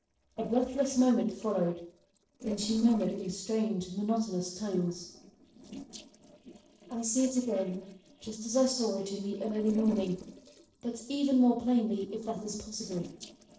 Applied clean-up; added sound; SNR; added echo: neural separator model SepFormer DNS4.